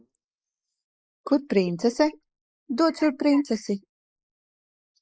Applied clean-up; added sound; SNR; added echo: neural mask model Resemble Enhance denoiser.